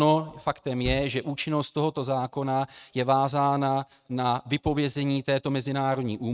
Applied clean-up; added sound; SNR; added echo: neural mask model RNNoise.